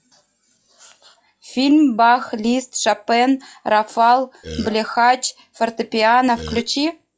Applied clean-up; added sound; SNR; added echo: classical method log-MMSE.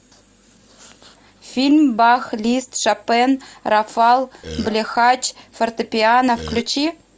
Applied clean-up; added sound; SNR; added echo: none; Burping, eructation; 12 dB; none.